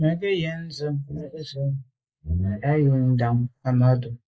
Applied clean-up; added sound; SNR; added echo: neural mask model Resemble Enhance denoiser.